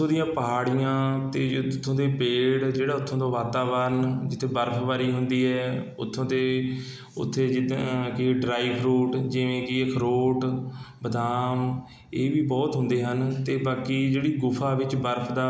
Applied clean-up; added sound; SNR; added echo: none; none; none; none.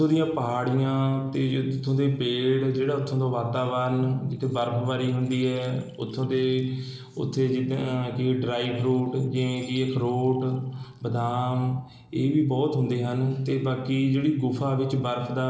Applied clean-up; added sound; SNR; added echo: neural separator model SepFormer DNS4.